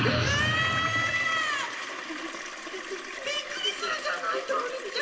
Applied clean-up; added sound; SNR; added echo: none; Toilet flush; 8 dB; reverberation time 1.7 s.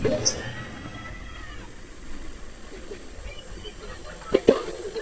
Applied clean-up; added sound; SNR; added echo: neural mask model DeepFilterNet 3.